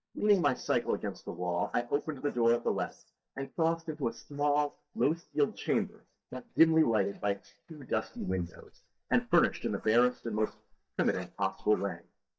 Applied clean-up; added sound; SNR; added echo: neural mask model DeepFilterNet 3.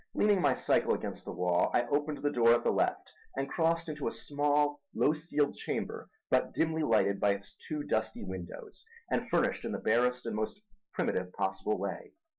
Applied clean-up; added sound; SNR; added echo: none; none; none; none.